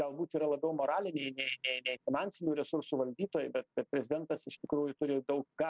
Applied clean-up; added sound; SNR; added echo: none; none; none; none.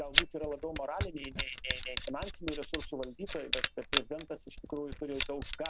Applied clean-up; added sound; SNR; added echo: none; Camera; -4 dB; none.